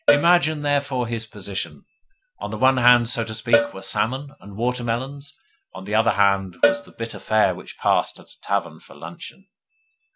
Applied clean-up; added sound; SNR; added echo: none; Cowbell; 5 dB; none.